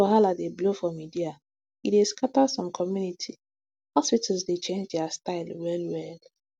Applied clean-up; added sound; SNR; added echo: none; none; none; none.